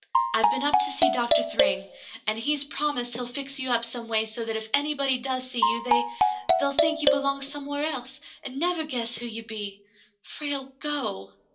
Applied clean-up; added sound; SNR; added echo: none; Marimba, xylophone; -4 dB; reverberation time 0.2 s.